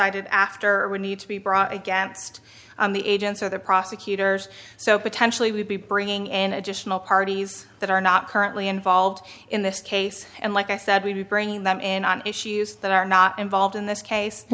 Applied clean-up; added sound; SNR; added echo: none; none; none; none.